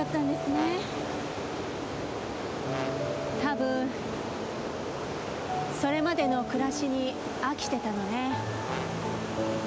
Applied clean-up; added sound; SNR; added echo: none; Brass instrument; 12 dB; none.